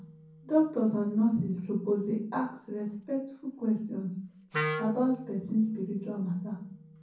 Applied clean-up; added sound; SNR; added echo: none; Wind instrument, woodwind instrument; 12 dB; reverberation time 0.6 s.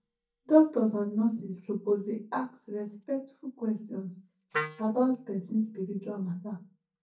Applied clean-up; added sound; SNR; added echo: neural mask model DeepFilterNet 3.